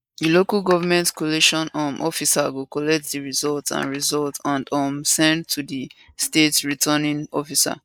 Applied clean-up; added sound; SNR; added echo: neural mask model Resemble Enhance denoiser.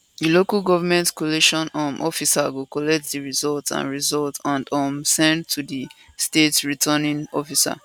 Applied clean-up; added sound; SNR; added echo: none; none; none; none.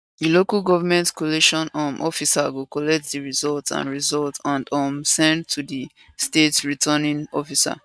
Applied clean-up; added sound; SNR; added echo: neural mask model DeepFilterNet 3.